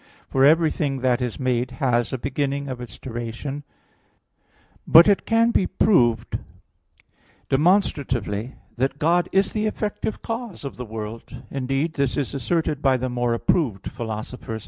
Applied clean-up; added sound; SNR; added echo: none; none; none; none.